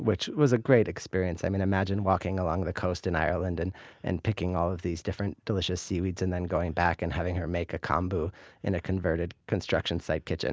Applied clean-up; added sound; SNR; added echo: none; none; none; none.